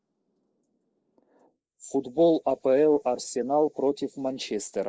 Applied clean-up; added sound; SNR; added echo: neural mask model Resemble Enhance denoiser.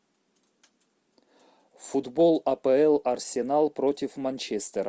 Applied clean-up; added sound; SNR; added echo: none; none; none; none.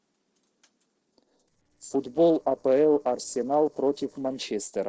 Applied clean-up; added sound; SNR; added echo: neural separator model SepFormer DNS4.